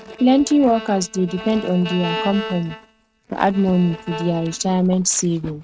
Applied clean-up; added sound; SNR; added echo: neural mask model RNNoise.